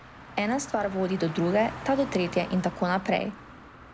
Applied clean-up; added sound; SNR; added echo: none; Car; 14 dB; none.